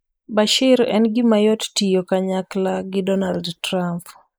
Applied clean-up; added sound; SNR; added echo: neural mask model Resemble Enhance denoiser.